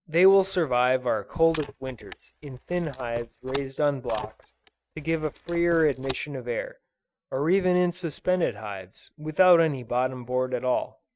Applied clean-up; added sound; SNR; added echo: neural mask model RNNoise.